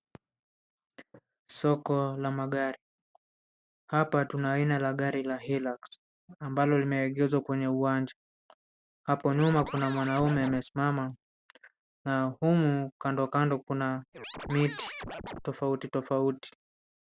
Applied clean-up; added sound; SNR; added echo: none; Scratching (performance technique); 10 dB; none.